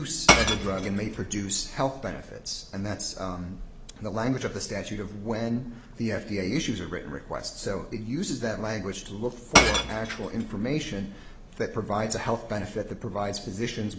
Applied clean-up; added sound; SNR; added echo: none; Shatter / Crushing; -2 dB; none.